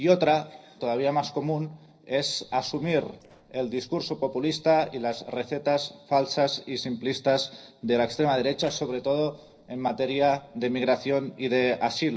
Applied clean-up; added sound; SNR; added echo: neural separator model SepFormer DNS4.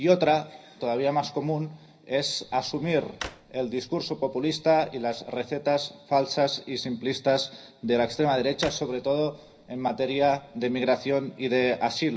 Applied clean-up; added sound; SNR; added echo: none; Drawer open or close; 20 dB; reverberation time 0.5 s.